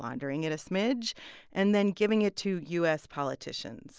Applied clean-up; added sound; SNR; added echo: none; none; none; none.